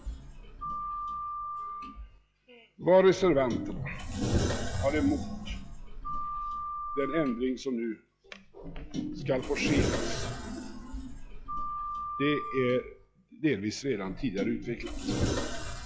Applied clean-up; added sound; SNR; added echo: classical method log-MMSE.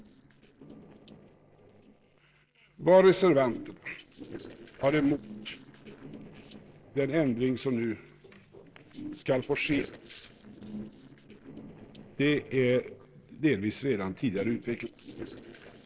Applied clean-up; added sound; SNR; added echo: neural separator model SepFormer DNS4.